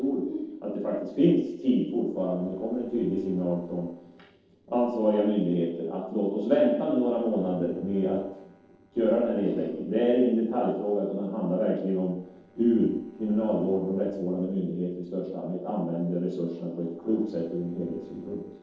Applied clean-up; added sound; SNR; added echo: neural separator model SepFormer DNS4.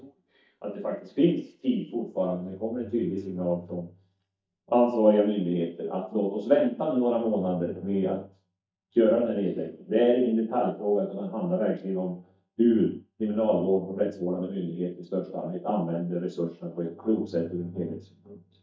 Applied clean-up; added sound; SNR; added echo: neural mask model DeepFilterNet 3.